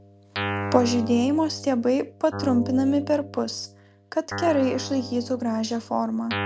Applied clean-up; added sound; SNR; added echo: none; Guitar; 9 dB; none.